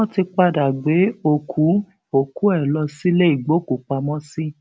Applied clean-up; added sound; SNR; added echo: none; none; none; none.